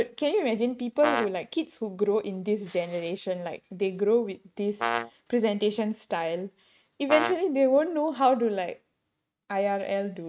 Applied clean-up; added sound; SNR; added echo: neural mask model RNNoise.